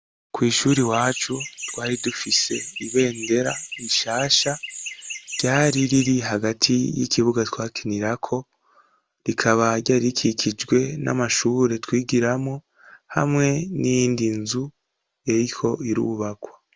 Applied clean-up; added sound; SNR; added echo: none; Chirp, tweet; 11 dB; none.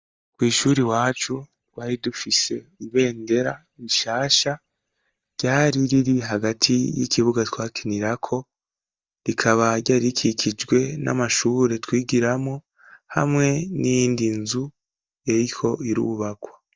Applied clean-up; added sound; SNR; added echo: neural mask model DeepFilterNet 3.